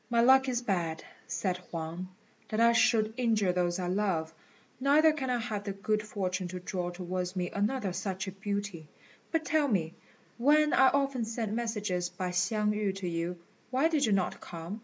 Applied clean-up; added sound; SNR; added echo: none; none; none; none.